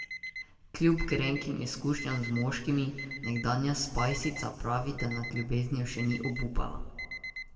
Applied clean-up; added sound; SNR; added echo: none; Alarm; 12 dB; reverberation time 1.5 s.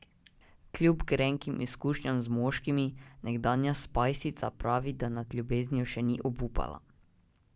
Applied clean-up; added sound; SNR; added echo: none; none; none; none.